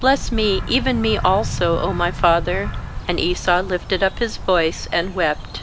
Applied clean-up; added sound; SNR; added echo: none; Bird vocalization, bird call, bird song; 7 dB; none.